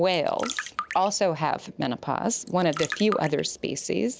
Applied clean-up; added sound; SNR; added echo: none; Trickle, dribble; 11 dB; none.